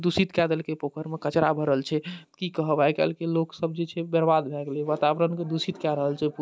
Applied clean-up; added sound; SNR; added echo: none; none; none; none.